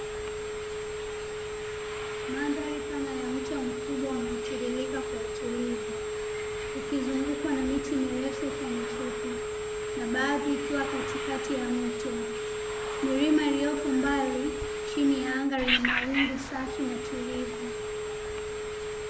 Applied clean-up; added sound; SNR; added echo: none; Telephone; 1 dB; none.